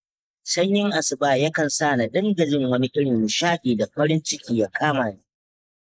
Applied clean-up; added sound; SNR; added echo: neural mask model Resemble Enhance denoiser.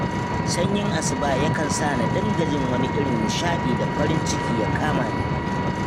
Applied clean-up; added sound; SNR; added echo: none; Vehicle; -3 dB; none.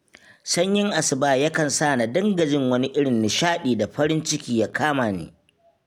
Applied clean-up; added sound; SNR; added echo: none; none; none; none.